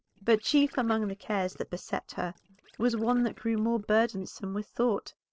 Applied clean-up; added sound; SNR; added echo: neural separator model SepFormer DNS4.